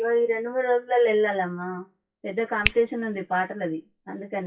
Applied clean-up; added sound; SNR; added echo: classical method WPE with log-MMSE.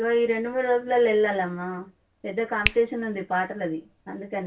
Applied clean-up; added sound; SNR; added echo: none; Hands; 13 dB; reverberation time 0.2 s.